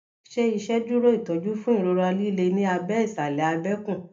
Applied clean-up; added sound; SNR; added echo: none; none; none; reverberation time 0.3 s.